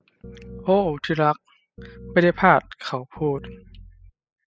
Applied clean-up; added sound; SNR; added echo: classical method spectral subtraction.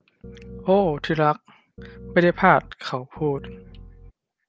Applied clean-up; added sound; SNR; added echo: none; Piano; 17 dB; none.